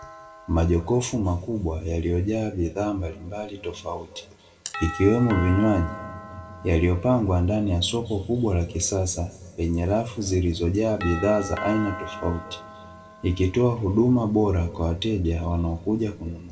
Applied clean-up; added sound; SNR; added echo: none; Doorbell; 17 dB; reverberation time 1.8 s.